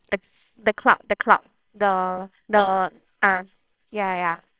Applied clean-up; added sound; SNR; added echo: neural separator model SepFormer WHAMR!.